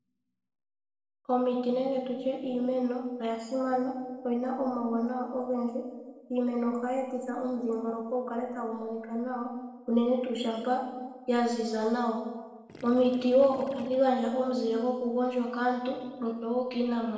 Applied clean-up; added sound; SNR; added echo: neural separator model SepFormer DNS4.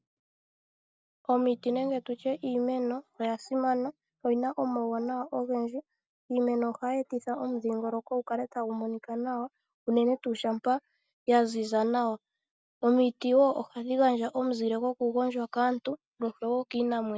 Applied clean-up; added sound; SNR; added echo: none; none; none; none.